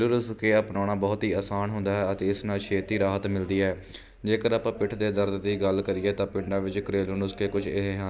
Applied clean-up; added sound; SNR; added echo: none; none; none; none.